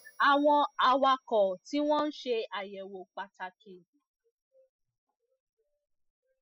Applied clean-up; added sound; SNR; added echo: classical method spectral subtraction.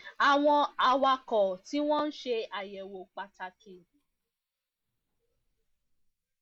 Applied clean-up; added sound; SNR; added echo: neural mask model Resemble Enhance denoiser.